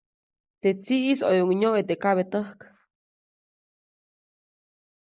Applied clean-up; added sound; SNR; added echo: neural mask model Resemble Enhance denoiser.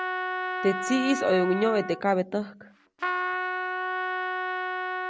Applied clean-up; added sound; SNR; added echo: none; Trumpet; 2 dB; none.